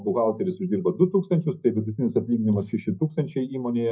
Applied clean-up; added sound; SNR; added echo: neural mask model DeepFilterNet 3.